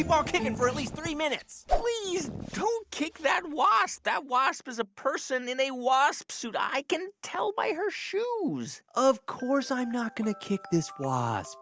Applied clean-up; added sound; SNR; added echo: none; none; none; none.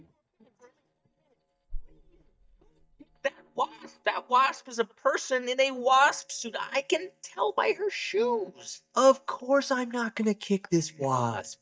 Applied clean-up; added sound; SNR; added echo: neural mask model DeepFilterNet 3.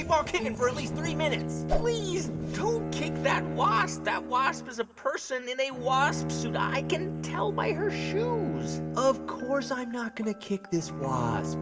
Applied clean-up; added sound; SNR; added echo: none; Bowed string instrument; 5 dB; reverberation time 1.2 s.